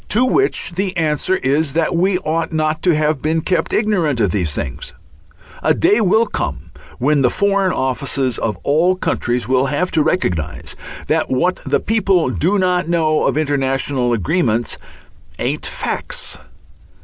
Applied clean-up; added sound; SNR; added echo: none; none; none; none.